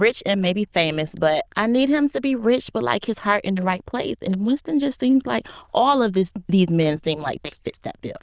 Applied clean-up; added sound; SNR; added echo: neural diffusion model UNIVERSE++.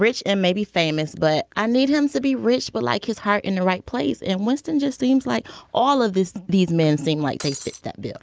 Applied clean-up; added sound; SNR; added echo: none; Shatter; 13 dB; none.